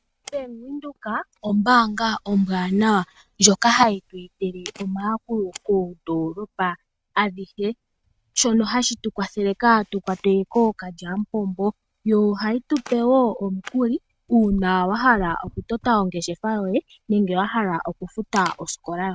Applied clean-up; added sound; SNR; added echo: neural mask model RNNoise.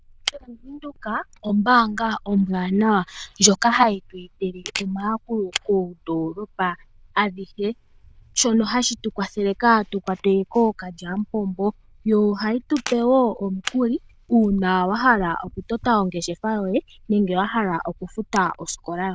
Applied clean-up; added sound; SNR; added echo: neural diffusion model UNIVERSE++.